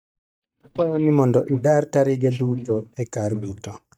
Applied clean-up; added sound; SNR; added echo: neural mask model DeepFilterNet 3.